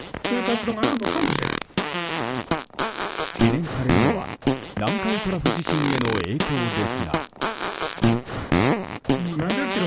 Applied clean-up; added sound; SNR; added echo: none; Fart; -4 dB; none.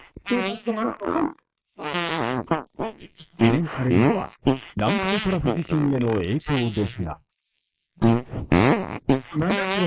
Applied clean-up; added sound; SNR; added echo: neural mask model Resemble Enhance denoiser.